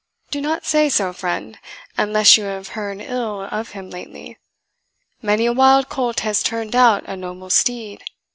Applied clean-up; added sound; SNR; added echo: none; none; none; none.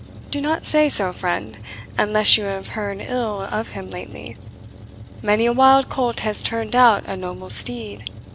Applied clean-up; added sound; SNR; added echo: none; Truck; 16 dB; none.